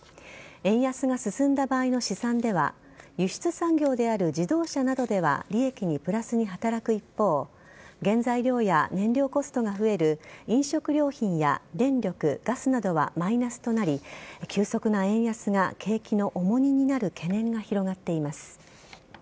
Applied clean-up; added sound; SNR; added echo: none; none; none; none.